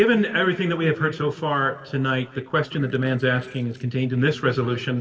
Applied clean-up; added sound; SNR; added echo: neural separator model SepFormer DNS4.